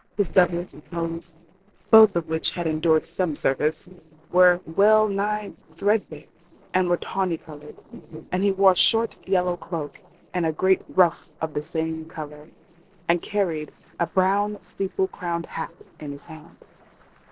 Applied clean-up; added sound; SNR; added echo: neural separator model SepFormer DNS4.